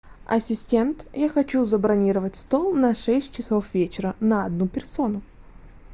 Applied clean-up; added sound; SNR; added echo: none; none; none; none.